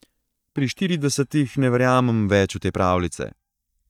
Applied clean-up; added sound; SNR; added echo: neural mask model DeepFilterNet 3.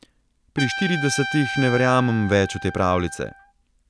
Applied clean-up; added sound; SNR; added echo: none; Trumpet; 9 dB; none.